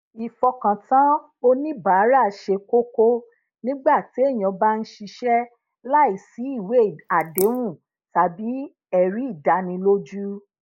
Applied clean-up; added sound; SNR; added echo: neural mask model Resemble Enhance denoiser.